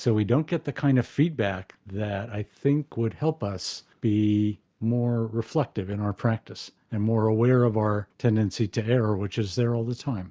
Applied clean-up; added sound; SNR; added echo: none; none; none; none.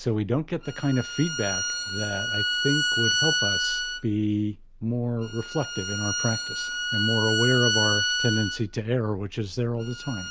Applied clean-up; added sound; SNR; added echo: none; Bowed string instrument; 1 dB; none.